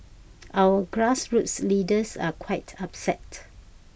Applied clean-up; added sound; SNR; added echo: none; none; none; none.